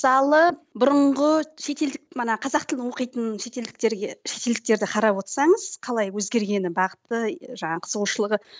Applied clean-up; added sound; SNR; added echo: none; none; none; none.